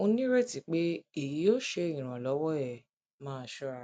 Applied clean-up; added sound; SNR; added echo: none; none; none; none.